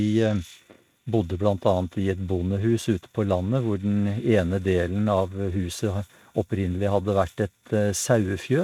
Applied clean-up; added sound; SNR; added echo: neural mask model RNNoise.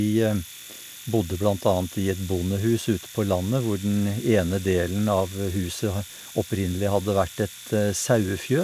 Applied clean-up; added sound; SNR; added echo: none; Domestic sounds, home sounds; 17 dB; none.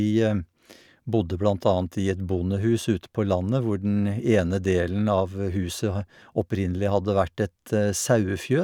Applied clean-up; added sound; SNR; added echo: none; none; none; none.